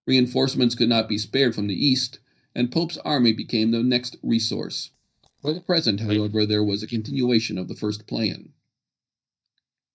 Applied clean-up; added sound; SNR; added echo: neural mask model DeepFilterNet 3.